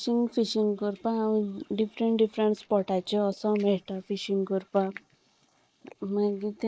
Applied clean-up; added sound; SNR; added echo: neural mask model Resemble Enhance denoiser.